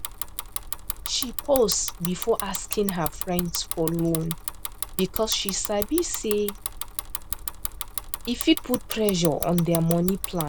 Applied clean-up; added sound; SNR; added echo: none; Bicycle; 7 dB; none.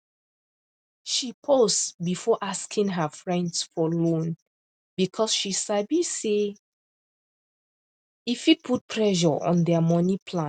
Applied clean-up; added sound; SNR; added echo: none; none; none; none.